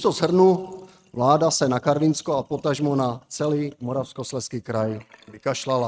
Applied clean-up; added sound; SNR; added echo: neural mask model RNNoise.